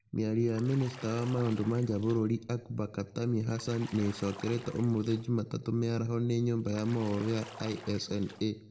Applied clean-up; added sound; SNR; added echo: none; Bathtub (filling or washing) / Splash, splatter; 18 dB; reverberation time 0.5 s.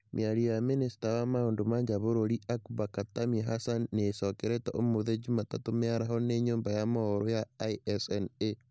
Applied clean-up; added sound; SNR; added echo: none; none; none; none.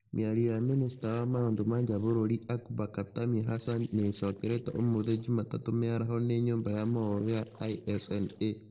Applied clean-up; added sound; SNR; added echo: neural separator model SepFormer DNS4.